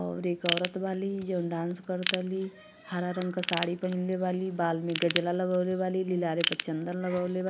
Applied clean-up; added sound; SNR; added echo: none; Ratchet, pawl / Tools; 4 dB; none.